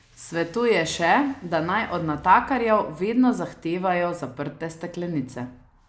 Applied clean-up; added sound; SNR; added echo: none; none; none; none.